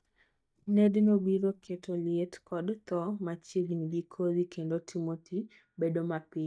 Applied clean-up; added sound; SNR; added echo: neural mask model DeepFilterNet 3.